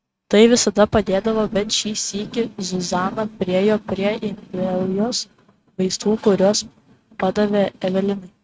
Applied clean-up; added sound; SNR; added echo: neural mask model RNNoise.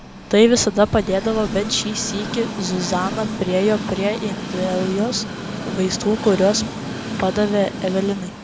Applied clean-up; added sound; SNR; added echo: none; Train; 7 dB; none.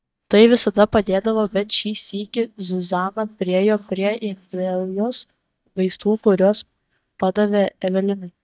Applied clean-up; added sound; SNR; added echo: neural mask model DeepFilterNet 3.